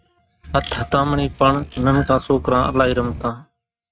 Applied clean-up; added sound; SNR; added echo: neural mask model RNNoise.